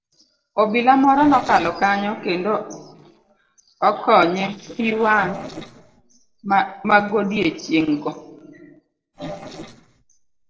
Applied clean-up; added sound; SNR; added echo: neural separator model SepFormer DNS4.